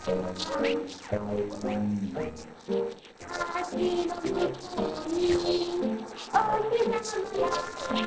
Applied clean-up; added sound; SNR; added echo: neural separator model SepFormer DNS4.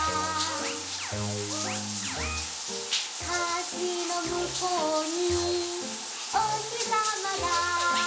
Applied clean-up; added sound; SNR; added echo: none; Bathtub (filling or washing); 4 dB; reverberation time 0.5 s.